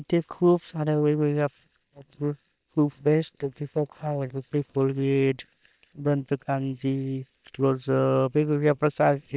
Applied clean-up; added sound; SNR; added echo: neural separator model SepFormer WHAM!.